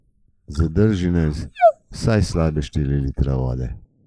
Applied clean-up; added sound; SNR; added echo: neural mask model Resemble Enhance denoiser.